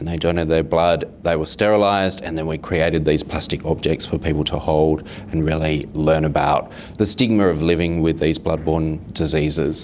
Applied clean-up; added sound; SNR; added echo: none; none; none; none.